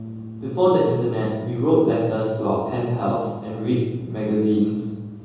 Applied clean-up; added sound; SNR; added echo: none; Bass guitar; 18 dB; reverberation time 1.3 s.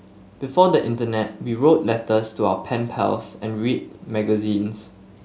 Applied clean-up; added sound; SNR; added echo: none; none; none; none.